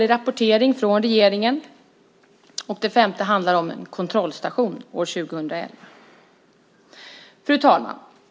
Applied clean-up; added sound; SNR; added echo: none; none; none; none.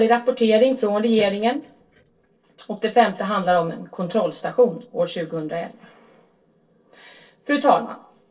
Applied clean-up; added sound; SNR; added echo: neural separator model SepFormer DNS4.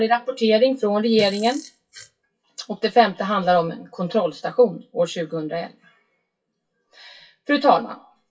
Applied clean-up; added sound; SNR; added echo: classical method WPE with log-MMSE.